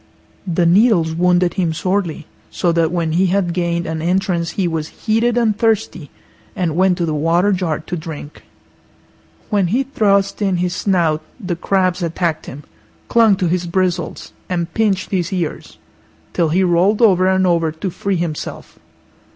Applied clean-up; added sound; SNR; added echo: none; none; none; none.